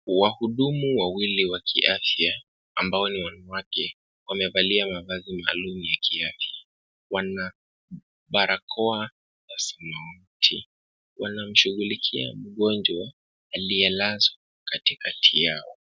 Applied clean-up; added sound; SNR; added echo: none; none; none; none.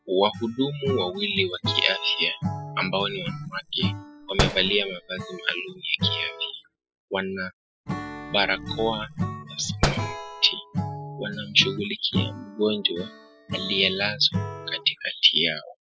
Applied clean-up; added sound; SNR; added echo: classical method spectral subtraction.